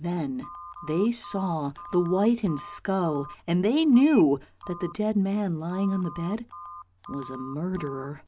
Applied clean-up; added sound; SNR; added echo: none; Telephone; 17 dB; none.